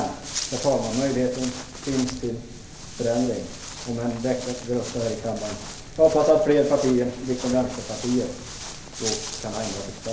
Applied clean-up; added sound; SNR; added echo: none; Walk, footsteps; 12 dB; reverberation time 1.1 s.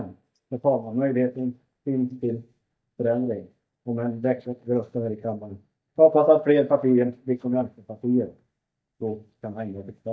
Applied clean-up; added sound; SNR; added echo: neural mask model DeepFilterNet 3.